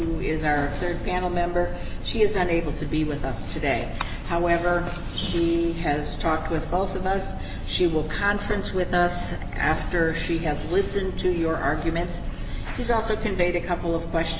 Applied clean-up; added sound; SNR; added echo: none; none; none; none.